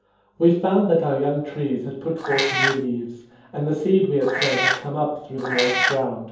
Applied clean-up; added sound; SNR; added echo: none; Meow; 1 dB; reverberation time 0.7 s.